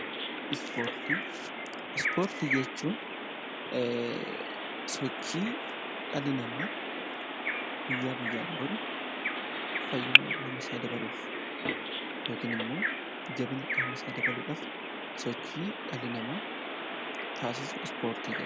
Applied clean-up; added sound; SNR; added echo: none; Bird vocalization, bird call, bird song; -4 dB; none.